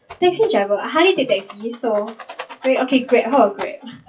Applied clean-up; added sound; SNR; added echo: classical method WPE with log-MMSE.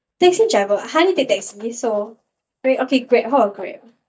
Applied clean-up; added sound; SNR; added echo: neural mask model DeepFilterNet 3.